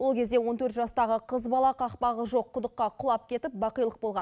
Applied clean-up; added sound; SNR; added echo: none; none; none; none.